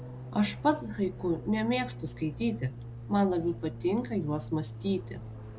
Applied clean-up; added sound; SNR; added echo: none; Fixed-wing aircraft, airplane; 11 dB; none.